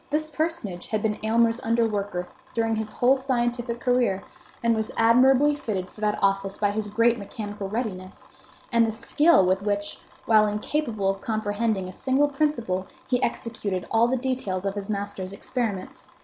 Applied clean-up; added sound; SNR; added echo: none; none; none; none.